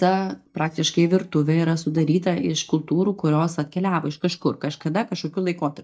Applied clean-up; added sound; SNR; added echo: neural mask model DeepFilterNet 3.